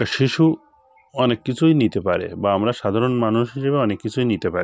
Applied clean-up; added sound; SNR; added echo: none; none; none; none.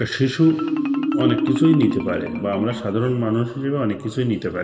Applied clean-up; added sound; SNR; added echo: none; Marimba, xylophone; 4 dB; reverberation time 2.2 s.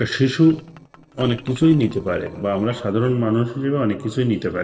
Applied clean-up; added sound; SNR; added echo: neural separator model SepFormer DNS4.